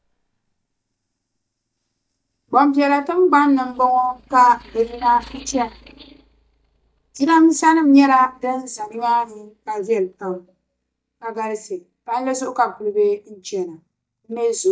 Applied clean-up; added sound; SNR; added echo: neural mask model DeepFilterNet 3.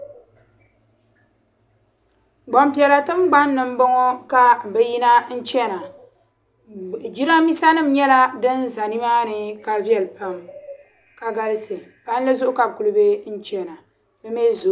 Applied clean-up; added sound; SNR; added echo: none; none; none; none.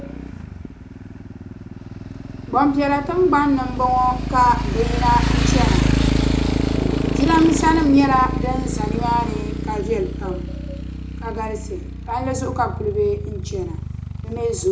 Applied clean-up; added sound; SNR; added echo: none; Motorcycle; 1 dB; reverberation time 0.3 s.